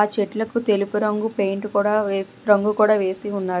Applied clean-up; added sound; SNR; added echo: none; none; none; none.